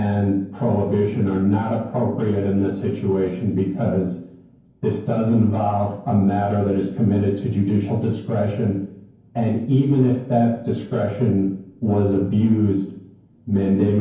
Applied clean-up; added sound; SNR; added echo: none; none; none; reverberation time 0.9 s.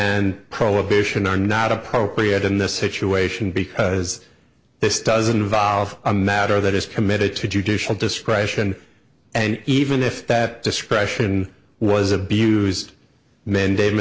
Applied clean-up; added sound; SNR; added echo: none; none; none; none.